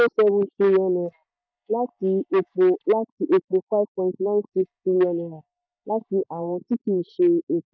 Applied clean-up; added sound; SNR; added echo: neural mask model DeepFilterNet 3.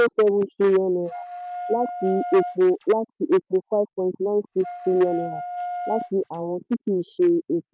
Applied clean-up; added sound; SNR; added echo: none; Wind instrument, woodwind instrument; 10 dB; none.